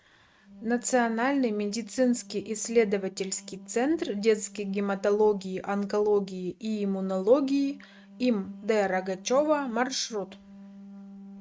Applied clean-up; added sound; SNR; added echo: neural mask model RNNoise.